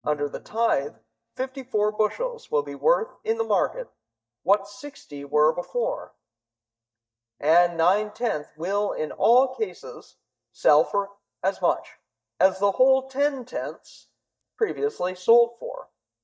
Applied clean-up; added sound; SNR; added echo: neural mask model DeepFilterNet 3.